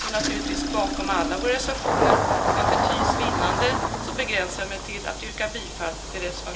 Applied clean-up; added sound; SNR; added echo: none; Engine starting; -3 dB; reverberation time 0.2 s.